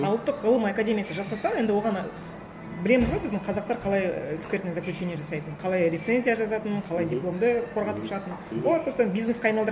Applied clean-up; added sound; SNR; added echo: none; none; none; none.